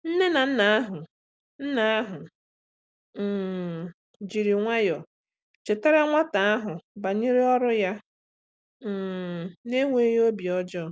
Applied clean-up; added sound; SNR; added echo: none; none; none; none.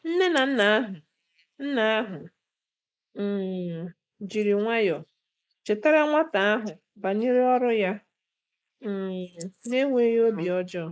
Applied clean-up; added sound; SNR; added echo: neural mask model Resemble Enhance denoiser.